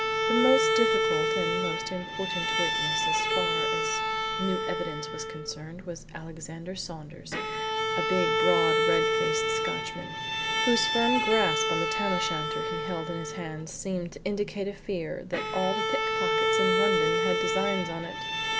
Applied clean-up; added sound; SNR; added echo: none; Bowed string instrument; -4 dB; none.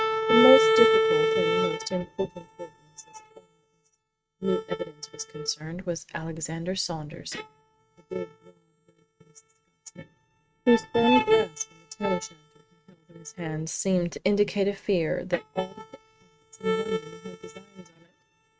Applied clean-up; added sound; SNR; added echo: neural mask model RNNoise.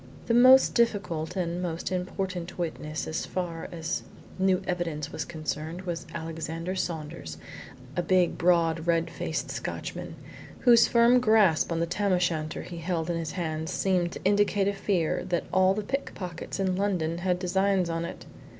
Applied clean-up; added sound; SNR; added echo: none; none; none; none.